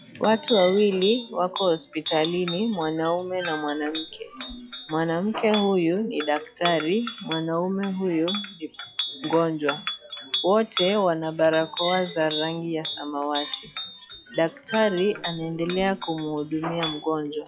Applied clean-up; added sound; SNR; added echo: classical method log-MMSE.